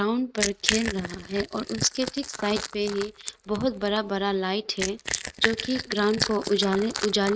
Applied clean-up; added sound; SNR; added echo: neural mask model RNNoise.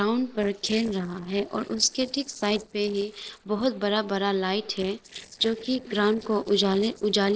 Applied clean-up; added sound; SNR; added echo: neural separator model SepFormer DNS4.